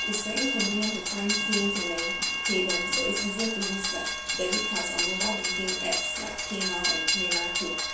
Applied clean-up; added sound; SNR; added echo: none; Train; -4 dB; reverberation time 0.4 s.